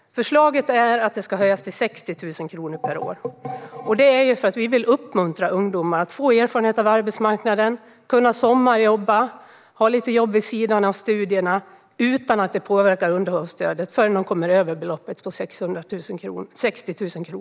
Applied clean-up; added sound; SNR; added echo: none; none; none; none.